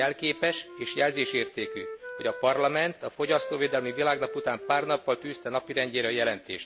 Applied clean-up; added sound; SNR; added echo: none; Wind instrument, woodwind instrument; 13 dB; none.